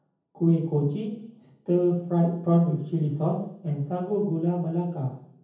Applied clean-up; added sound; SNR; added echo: none; none; none; reverberation time 0.7 s.